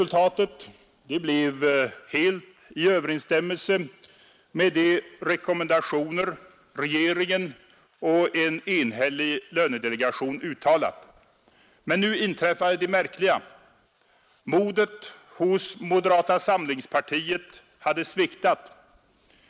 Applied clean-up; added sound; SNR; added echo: neural mask model Resemble Enhance denoiser.